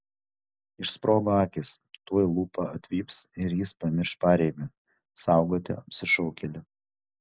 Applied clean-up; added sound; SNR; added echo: none; none; none; none.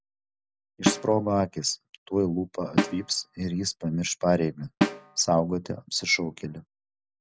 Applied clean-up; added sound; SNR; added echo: none; Snare drum; 3 dB; none.